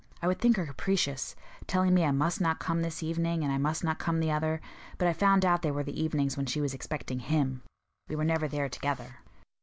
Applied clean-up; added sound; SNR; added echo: none; none; none; none.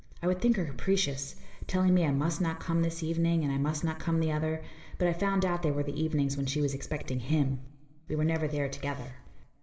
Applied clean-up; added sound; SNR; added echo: none; none; none; reverberation time 0.9 s.